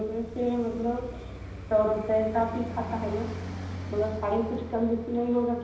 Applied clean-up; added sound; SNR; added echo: none; Traffic noise, roadway noise; 10 dB; reverberation time 0.9 s.